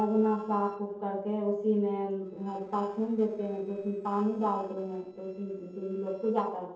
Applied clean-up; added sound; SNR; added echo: neural separator model SepFormer DNS4.